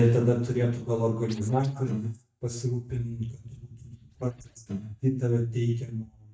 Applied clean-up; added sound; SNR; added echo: neural mask model DeepFilterNet 3.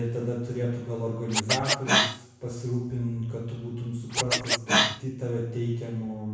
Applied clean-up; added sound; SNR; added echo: none; Scratching (performance technique); -1 dB; reverberation time 1.0 s.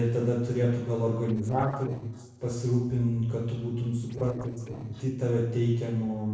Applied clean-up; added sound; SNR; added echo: neural separator model SepFormer DNS4.